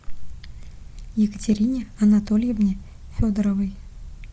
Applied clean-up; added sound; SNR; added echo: none; none; none; none.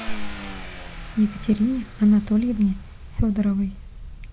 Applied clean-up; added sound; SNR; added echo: none; Car; 18 dB; none.